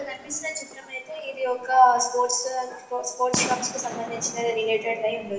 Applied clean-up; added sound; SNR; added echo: none; Fireworks; 14 dB; reverberation time 0.9 s.